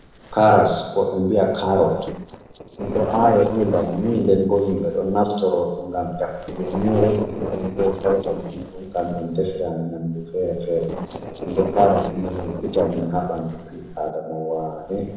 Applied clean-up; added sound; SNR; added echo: neural separator model SepFormer DNS4.